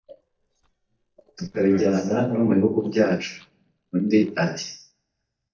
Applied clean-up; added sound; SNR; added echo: neural mask model DeepFilterNet 3.